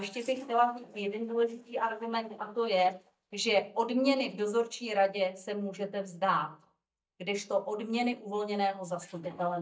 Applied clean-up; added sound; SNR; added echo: neural mask model DeepFilterNet 3.